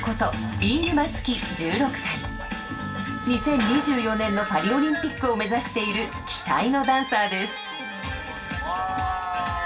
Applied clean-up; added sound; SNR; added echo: none; Wind instrument, woodwind instrument; 13 dB; reverberation time 0.2 s.